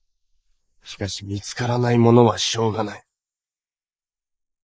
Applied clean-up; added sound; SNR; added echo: neural mask model Resemble Enhance denoiser.